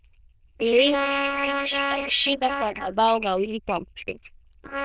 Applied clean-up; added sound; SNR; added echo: neural diffusion model UNIVERSE++.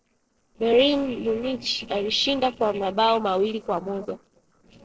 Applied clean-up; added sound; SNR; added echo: neural separator model SepFormer DNS4.